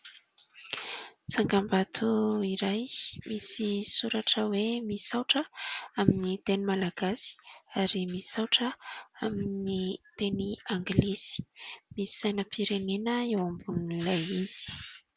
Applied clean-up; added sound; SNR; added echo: none; none; none; none.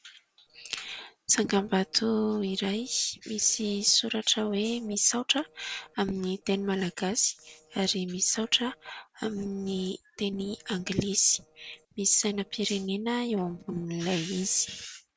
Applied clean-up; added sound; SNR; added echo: neural separator model SepFormer DNS4.